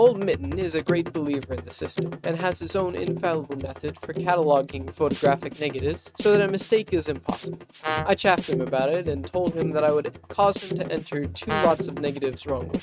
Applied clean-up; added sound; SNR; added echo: neural mask model RNNoise.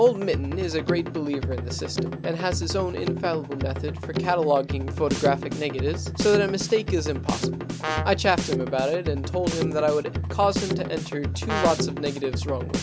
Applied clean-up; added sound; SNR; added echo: none; Brass instrument + Drum kit; 3 dB; none.